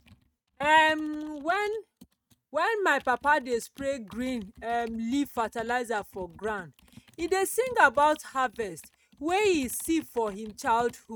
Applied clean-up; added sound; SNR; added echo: neural mask model RNNoise.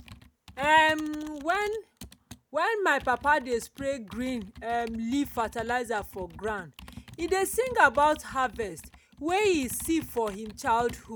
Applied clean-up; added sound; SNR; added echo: none; Computer keyboard; 19 dB; none.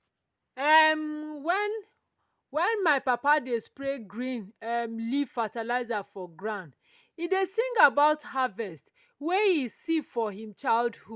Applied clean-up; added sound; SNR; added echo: none; none; none; none.